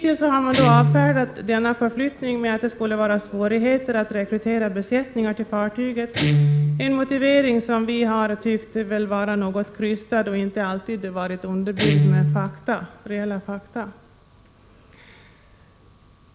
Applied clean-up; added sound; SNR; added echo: none; Guitar; 4 dB; none.